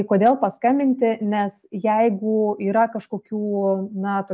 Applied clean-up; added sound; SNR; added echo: none; none; none; none.